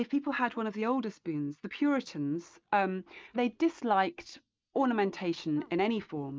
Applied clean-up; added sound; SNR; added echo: neural mask model Resemble Enhance denoiser.